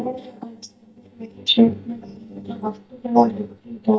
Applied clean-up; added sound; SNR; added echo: neural mask model DeepFilterNet 3.